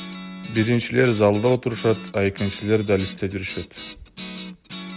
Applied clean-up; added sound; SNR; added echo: none; Guitar; 15 dB; none.